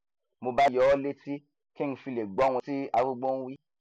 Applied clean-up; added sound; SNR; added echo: none; none; none; none.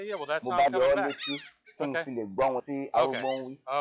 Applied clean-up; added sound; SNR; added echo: classical method log-MMSE.